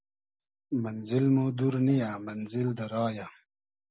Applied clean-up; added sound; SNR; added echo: none; none; none; none.